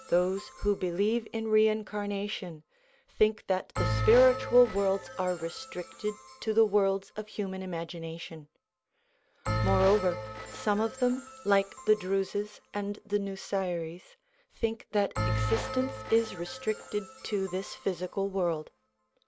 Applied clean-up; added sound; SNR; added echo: none; Bell; 9 dB; none.